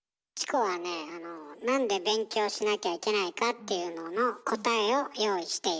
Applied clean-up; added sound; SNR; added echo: none; none; none; none.